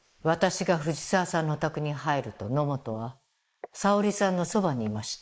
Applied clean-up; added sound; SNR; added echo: neural mask model Resemble Enhance denoiser.